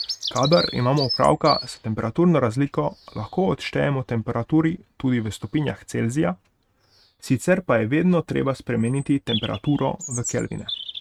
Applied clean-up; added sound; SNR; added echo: neural mask model RNNoise.